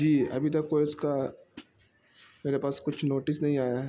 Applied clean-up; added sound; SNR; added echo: none; Hi-hat; 18 dB; none.